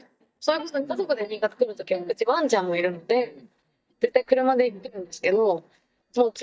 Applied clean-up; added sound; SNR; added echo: neural mask model DeepFilterNet 3.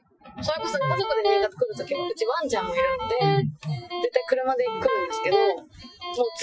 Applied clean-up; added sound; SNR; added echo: classical method Wiener filter.